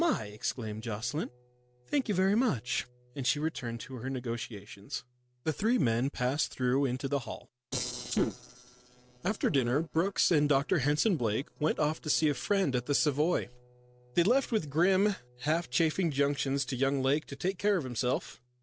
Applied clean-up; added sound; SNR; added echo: neural separator model SepFormer DNS4.